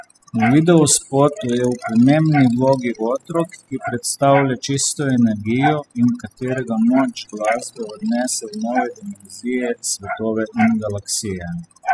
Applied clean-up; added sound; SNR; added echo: classical method spectral subtraction.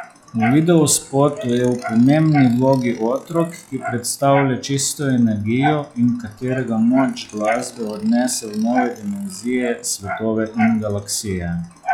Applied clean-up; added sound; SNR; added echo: classical method log-MMSE.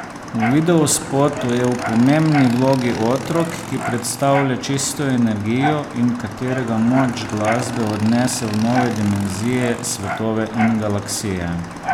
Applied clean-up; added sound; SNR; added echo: none; Dog + Motorcycle / Engine; 9 dB; none.